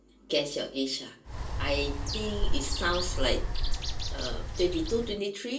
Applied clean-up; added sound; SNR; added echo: none; Bird; -3 dB; reverberation time 0.3 s.